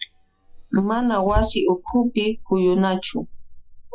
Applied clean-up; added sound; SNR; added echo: classical method log-MMSE.